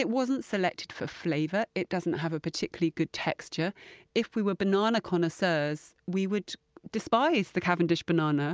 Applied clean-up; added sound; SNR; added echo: none; none; none; none.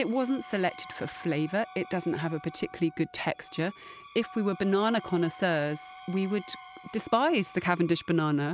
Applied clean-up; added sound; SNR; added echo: none; Wind instrument, woodwind instrument + Screech; 18 dB; none.